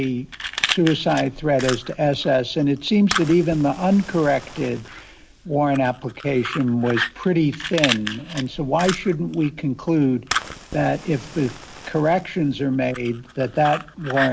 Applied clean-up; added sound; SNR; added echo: none; Fire; 10 dB; none.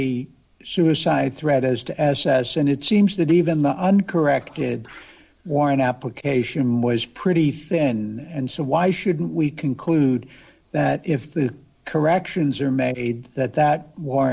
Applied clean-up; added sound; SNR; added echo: none; none; none; none.